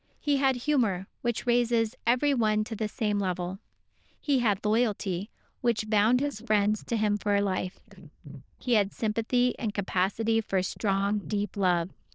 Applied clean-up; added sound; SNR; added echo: neural diffusion model UNIVERSE++.